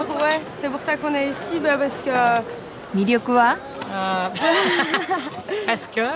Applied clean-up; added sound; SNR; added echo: none; none; none; none.